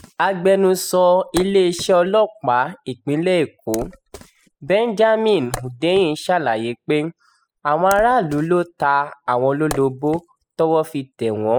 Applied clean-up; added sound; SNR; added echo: classical method spectral subtraction.